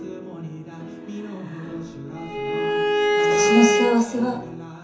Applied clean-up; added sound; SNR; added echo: none; Bowed string instrument; -4 dB; reverberation time 0.6 s.